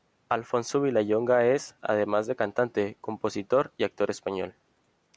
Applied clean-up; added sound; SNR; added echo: none; none; none; none.